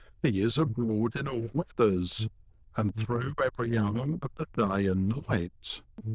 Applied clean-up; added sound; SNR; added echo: neural diffusion model UNIVERSE++.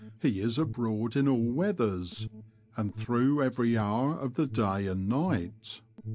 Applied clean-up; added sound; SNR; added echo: none; Alarm; 14 dB; none.